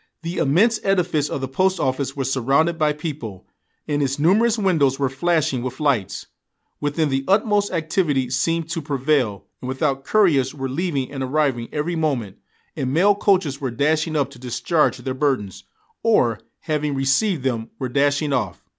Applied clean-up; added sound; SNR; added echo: none; none; none; none.